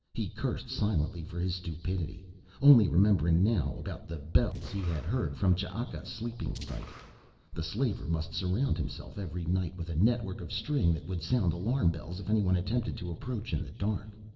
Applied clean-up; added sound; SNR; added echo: neural separator model SepFormer DNS4.